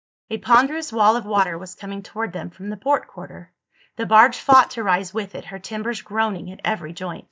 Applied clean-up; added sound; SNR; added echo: neural mask model DeepFilterNet 3.